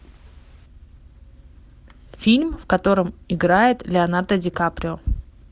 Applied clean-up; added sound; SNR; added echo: none; none; none; none.